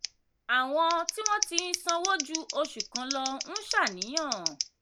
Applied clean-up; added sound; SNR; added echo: none; Scissors; 5 dB; none.